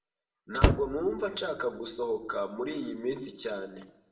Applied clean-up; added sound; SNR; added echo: none; Slam; -3 dB; reverberation time 0.7 s.